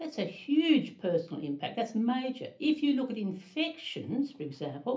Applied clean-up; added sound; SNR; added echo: none; none; none; reverberation time 0.3 s.